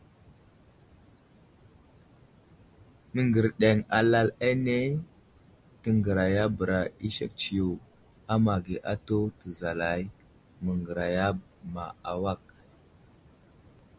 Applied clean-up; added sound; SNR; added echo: none; none; none; none.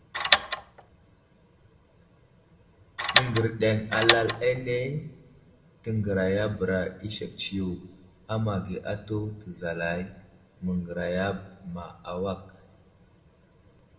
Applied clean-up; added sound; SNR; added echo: none; Tools; -4 dB; reverberation time 0.7 s.